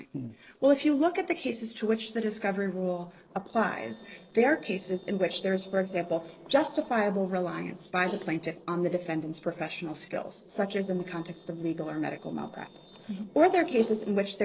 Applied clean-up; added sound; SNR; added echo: neural separator model SepFormer DNS4.